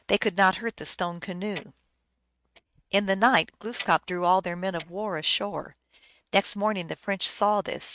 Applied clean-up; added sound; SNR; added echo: neural mask model RNNoise.